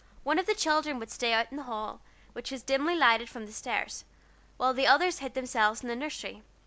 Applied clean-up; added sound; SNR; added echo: none; none; none; none.